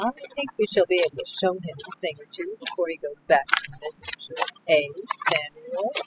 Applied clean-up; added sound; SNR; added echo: classical method spectral subtraction.